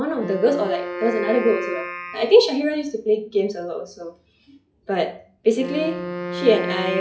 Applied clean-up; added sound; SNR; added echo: classical method log-MMSE.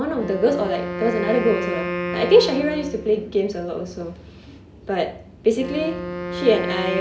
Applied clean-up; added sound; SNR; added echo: none; Wind instrument, woodwind instrument; 7 dB; none.